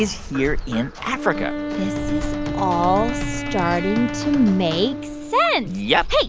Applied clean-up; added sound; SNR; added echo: none; Wind instrument, woodwind instrument; 8 dB; none.